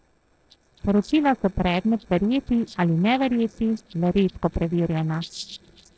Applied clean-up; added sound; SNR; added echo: neural separator model SepFormer DNS4.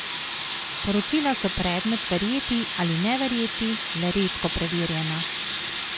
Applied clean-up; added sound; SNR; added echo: none; Sink (filling or washing) / Water tap, faucet; -2 dB; none.